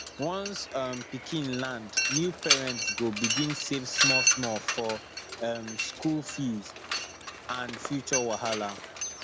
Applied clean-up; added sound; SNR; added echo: none; Mechanisms; -1 dB; none.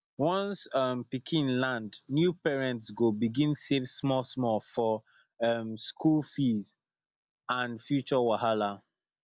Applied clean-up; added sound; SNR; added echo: none; none; none; none.